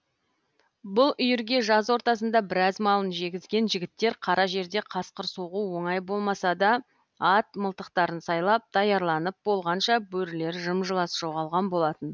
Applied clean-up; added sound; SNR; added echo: none; none; none; none.